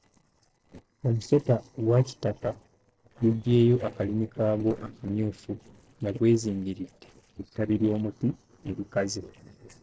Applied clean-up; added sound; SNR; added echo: neural separator model SepFormer DNS4.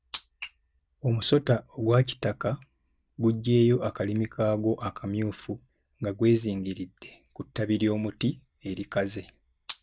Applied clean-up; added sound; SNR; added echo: none; none; none; none.